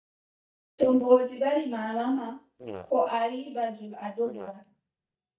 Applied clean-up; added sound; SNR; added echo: neural mask model DeepFilterNet 3.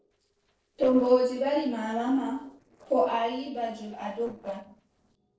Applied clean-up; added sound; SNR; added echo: neural separator model SepFormer DNS4.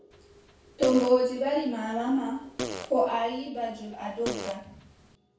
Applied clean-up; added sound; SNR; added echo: none; Fart; 11 dB; reverberation time 0.6 s.